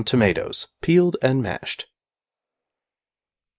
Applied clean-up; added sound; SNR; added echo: neural mask model Resemble Enhance denoiser.